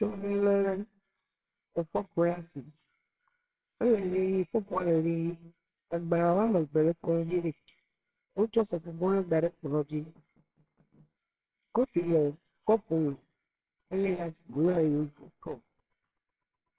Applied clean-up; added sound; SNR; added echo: neural separator model SepFormer WHAMR!.